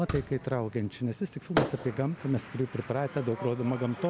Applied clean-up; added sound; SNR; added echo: none; Fireworks; 8 dB; none.